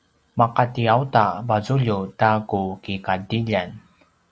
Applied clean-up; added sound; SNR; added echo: none; none; none; none.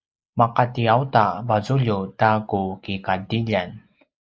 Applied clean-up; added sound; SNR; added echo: neural mask model Resemble Enhance denoiser.